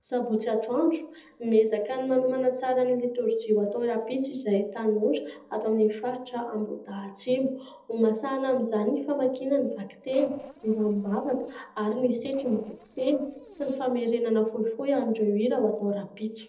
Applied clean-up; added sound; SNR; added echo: neural separator model SepFormer DNS4.